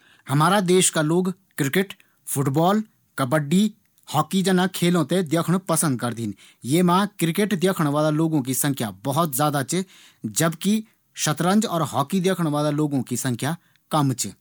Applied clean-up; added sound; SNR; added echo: none; none; none; none.